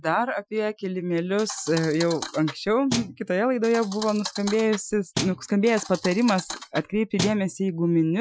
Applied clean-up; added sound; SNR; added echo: classical method Wiener filter.